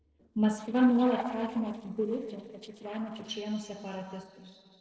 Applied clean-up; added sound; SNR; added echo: neural separator model SepFormer DNS4.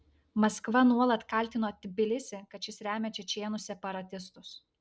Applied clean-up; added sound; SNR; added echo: none; none; none; none.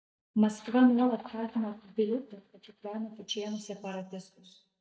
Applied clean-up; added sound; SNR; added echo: neural mask model DeepFilterNet 3.